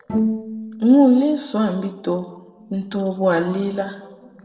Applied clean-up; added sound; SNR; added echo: neural separator model SepFormer DNS4.